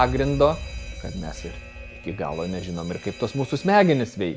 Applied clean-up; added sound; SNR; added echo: none; Alarm; 12 dB; none.